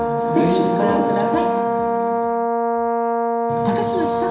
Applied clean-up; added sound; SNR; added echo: none; Brass instrument; -4 dB; reverberation time 0.7 s.